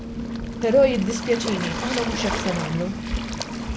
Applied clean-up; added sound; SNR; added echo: none; Waves, surf; 4 dB; none.